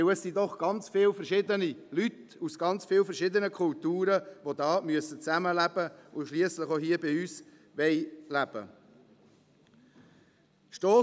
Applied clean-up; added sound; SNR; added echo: none; none; none; none.